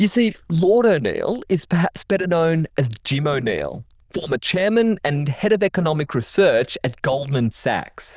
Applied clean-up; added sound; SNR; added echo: neural diffusion model UNIVERSE++.